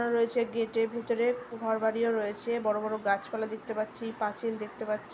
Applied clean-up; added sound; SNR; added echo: none; none; none; none.